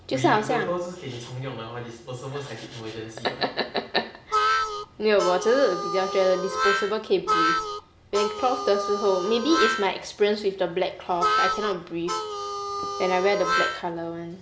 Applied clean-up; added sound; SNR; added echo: none; Harmonica; 1 dB; reverberation time 0.2 s.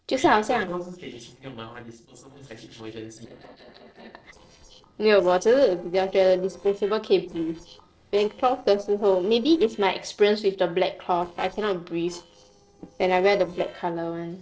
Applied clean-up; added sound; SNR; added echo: neural separator model SepFormer DNS4.